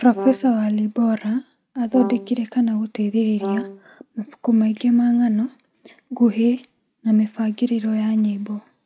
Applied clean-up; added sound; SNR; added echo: neural mask model RNNoise.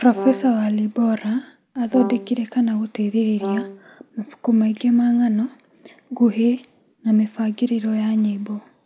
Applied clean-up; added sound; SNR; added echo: none; Brass instrument; 10 dB; none.